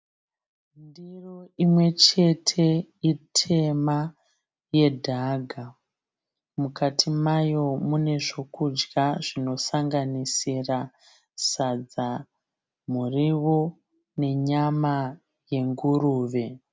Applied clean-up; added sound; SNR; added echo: none; none; none; none.